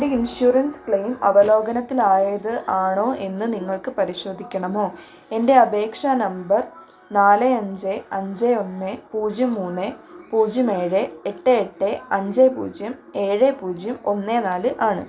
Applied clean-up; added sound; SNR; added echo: none; none; none; none.